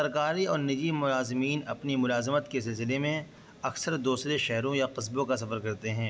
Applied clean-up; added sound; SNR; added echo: none; none; none; none.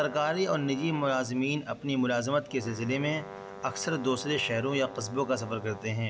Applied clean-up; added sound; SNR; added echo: none; Brass instrument; 15 dB; none.